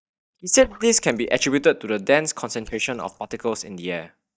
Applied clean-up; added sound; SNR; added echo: neural mask model DeepFilterNet 3.